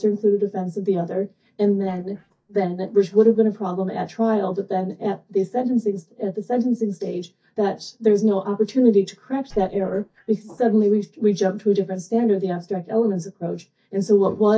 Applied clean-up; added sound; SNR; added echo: neural mask model DeepFilterNet 3.